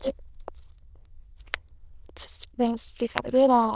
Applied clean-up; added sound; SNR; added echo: neural diffusion model UNIVERSE++.